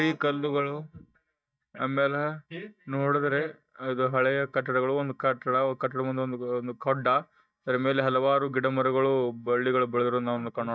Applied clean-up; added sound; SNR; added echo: neural mask model DeepFilterNet 3.